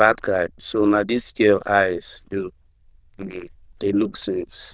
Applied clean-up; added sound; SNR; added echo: neural diffusion model UNIVERSE++.